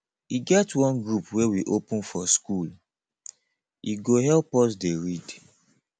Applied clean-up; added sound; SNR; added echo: none; none; none; none.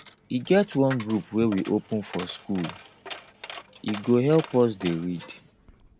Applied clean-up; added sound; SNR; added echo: none; Coin (dropping); 15 dB; none.